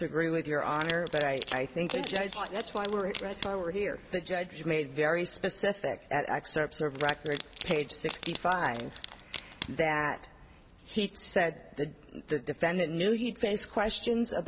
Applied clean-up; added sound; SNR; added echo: none; Wood; 3 dB; none.